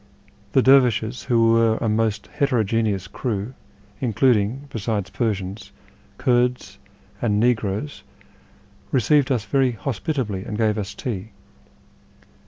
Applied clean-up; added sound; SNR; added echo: none; none; none; none.